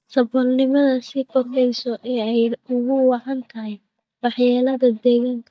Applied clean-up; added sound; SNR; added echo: neural mask model DeepFilterNet 3.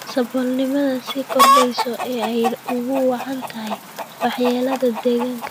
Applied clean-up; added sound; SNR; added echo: none; Chicken, rooster; 2 dB; none.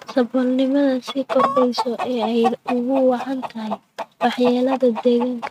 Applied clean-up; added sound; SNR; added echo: neural mask model RNNoise.